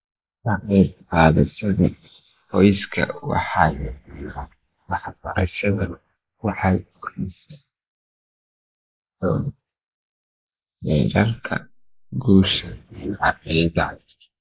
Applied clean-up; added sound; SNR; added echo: neural mask model Resemble Enhance denoiser.